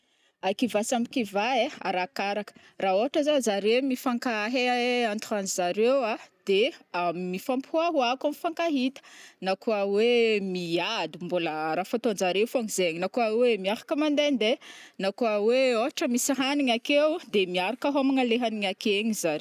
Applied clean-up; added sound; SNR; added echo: none; none; none; none.